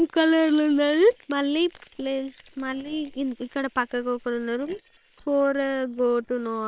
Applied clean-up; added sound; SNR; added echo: neural separator model SepFormer WHAM!.